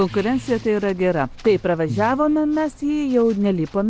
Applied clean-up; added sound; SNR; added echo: none; none; none; none.